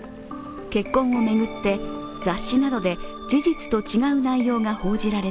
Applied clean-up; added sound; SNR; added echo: none; none; none; none.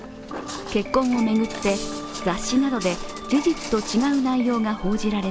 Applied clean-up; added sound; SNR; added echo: none; Walk, footsteps; 15 dB; none.